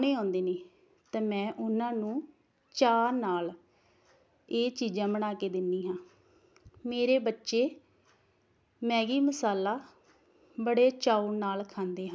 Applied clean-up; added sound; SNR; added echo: none; none; none; none.